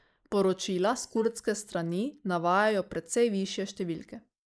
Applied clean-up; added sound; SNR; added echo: neural mask model Resemble Enhance denoiser.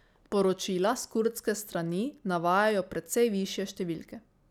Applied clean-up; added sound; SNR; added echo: none; none; none; none.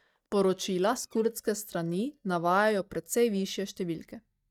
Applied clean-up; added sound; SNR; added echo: neural mask model DeepFilterNet 3.